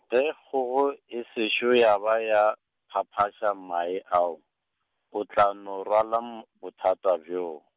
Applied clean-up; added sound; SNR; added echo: none; none; none; none.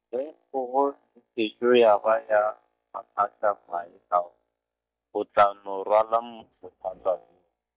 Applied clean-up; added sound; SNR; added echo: neural mask model DeepFilterNet 3.